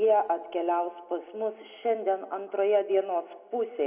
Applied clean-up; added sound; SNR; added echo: none; none; none; reverberation time 0.8 s.